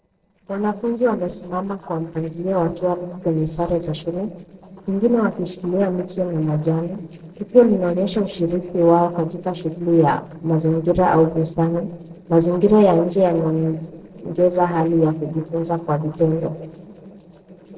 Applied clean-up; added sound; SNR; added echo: neural separator model SepFormer DNS4.